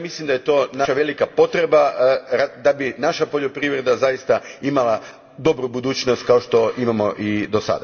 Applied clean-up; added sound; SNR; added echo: none; none; none; reverberation time 0.9 s.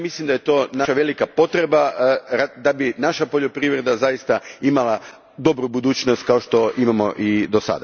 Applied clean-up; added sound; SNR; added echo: none; none; none; none.